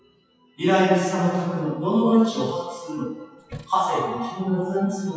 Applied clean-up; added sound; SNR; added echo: classical method WPE with log-MMSE.